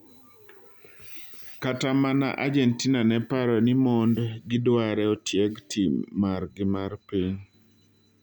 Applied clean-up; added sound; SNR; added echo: none; none; none; none.